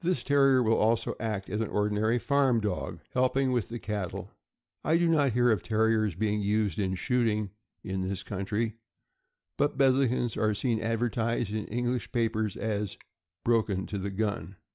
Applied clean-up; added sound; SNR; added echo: none; none; none; none.